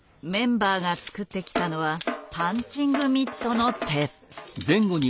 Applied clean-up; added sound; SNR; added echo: none; none; none; none.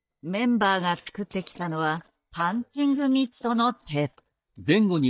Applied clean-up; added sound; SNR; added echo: neural mask model DeepFilterNet 3.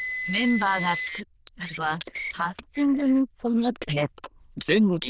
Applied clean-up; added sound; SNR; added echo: neural diffusion model UNIVERSE++.